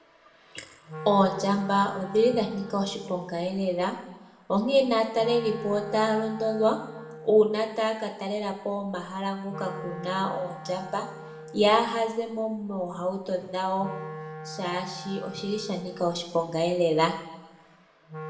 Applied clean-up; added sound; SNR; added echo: none; Wind instrument, woodwind instrument; 15 dB; reverberation time 0.9 s.